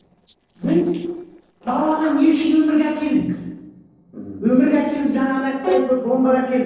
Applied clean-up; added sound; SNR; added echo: neural separator model SepFormer DNS4.